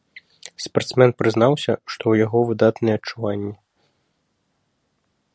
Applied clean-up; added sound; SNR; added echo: none; none; none; none.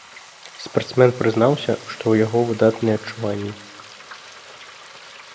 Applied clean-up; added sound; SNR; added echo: none; Frying (food); 19 dB; reverberation time 1.3 s.